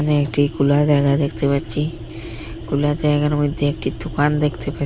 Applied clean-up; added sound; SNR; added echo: none; Engine; 12 dB; none.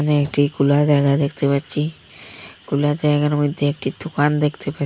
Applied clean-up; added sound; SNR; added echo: none; none; none; none.